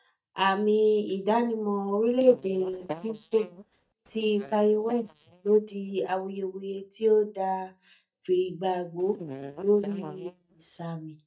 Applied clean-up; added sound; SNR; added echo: neural mask model DeepFilterNet 3.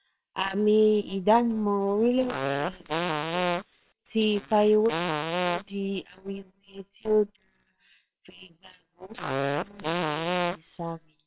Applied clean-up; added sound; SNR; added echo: neural separator model SepFormer WHAMR!.